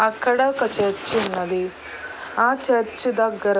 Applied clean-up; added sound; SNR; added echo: none; none; none; none.